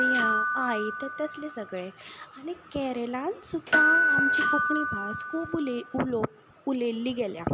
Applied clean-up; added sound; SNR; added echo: none; Door / Bell; -2 dB; none.